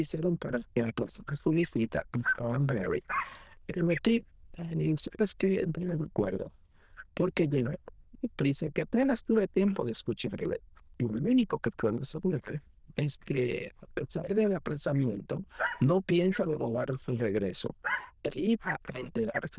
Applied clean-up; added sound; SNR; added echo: neural diffusion model UNIVERSE++.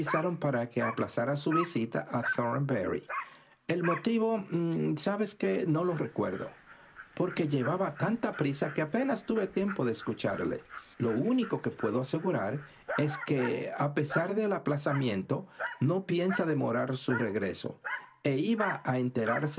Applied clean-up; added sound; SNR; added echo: none; Dog; 11 dB; none.